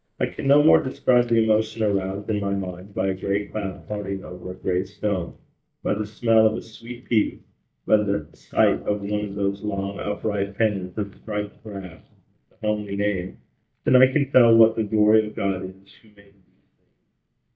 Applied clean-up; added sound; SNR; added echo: neural mask model DeepFilterNet 3.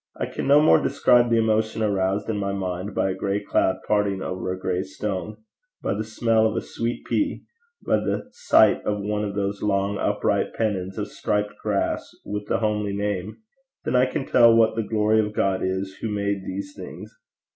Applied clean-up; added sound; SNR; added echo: none; none; none; none.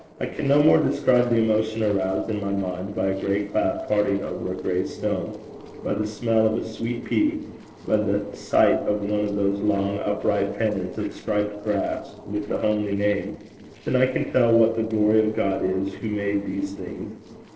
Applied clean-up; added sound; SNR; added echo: neural separator model SepFormer DNS4.